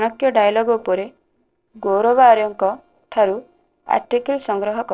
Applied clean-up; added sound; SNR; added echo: neural separator model SepFormer DNS4.